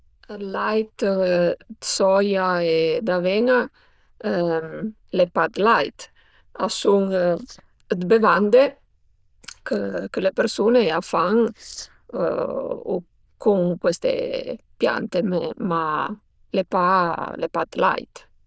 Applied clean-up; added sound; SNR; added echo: neural diffusion model UNIVERSE++.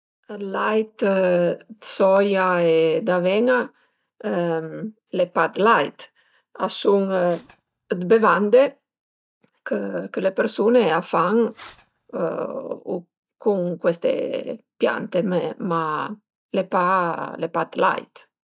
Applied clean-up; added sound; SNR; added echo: neural mask model DeepFilterNet 3.